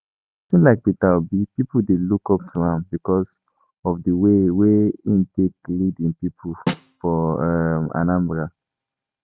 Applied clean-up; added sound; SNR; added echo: neural mask model RNNoise.